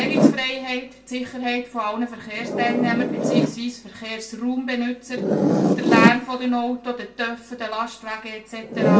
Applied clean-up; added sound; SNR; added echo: none; Zipper (clothing); -2 dB; reverberation time 0.3 s.